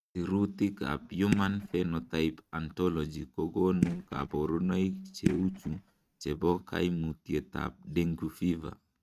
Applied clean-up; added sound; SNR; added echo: neural mask model RNNoise.